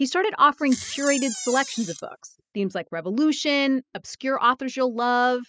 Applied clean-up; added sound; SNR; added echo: classical method spectral subtraction.